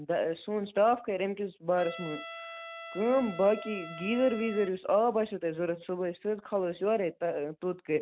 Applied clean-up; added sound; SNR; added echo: none; Trumpet; 13 dB; none.